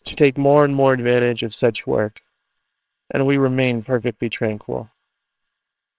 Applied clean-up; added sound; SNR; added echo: neural separator model SepFormer WHAMR!.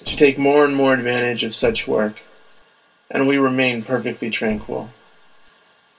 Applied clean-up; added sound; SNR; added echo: none; Thump, thud; 20 dB; reverberation time 0.1 s.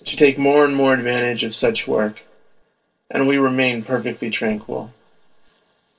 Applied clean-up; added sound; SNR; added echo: neural separator model SepFormer DNS4.